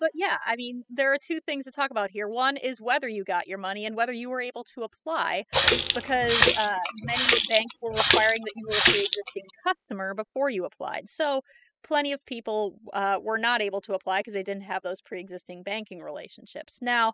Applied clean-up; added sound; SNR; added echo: classical method spectral subtraction.